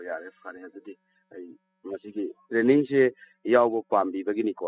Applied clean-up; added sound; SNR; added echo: classical method spectral subtraction.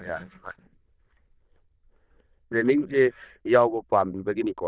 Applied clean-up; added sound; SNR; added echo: neural diffusion model UNIVERSE++.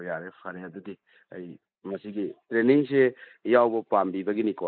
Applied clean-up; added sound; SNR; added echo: neural mask model Resemble Enhance denoiser.